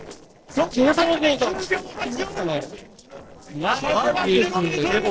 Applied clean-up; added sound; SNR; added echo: neural separator model SepFormer DNS4.